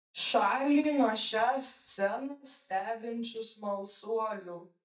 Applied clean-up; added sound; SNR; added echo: neural mask model DeepFilterNet 3.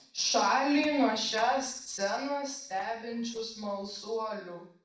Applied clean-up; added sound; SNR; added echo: neural separator model SepFormer DNS4.